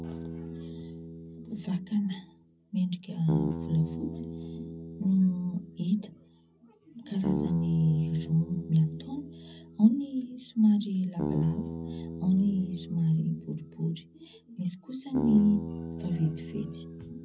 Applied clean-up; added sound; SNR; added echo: none; Bass guitar; 9 dB; reverberation time 0.4 s.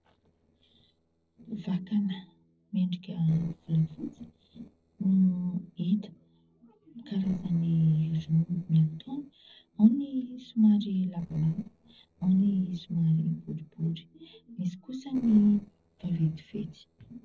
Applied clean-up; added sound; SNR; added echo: neural separator model SepFormer DNS4.